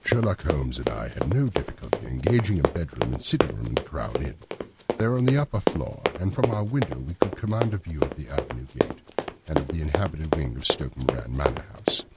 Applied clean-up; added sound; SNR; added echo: none; Run; 2 dB; none.